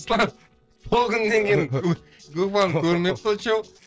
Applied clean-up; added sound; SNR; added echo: neural separator model SepFormer DNS4.